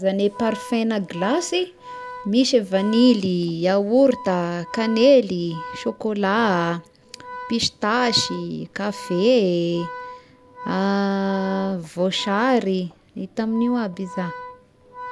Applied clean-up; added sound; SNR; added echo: none; Organ; 16 dB; none.